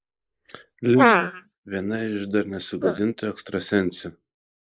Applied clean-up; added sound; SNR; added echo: neural mask model Resemble Enhance denoiser.